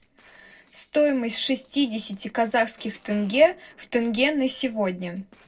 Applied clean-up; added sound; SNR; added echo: neural separator model SepFormer DNS4.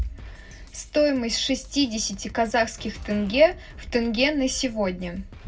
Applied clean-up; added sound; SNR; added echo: none; Drum kit; 17 dB; reverberation time 0.4 s.